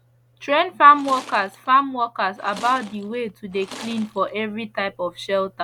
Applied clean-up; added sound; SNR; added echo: none; Tools; 19 dB; none.